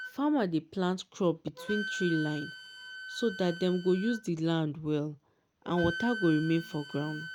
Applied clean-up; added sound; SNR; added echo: none; Wind instrument, woodwind instrument; 11 dB; none.